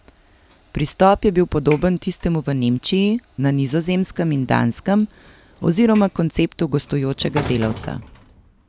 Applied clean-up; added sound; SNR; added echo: none; Sliding door / Train; 18 dB; none.